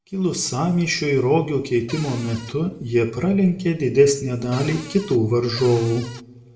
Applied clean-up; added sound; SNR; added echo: none; Cupboard open or close; 17 dB; reverberation time 0.5 s.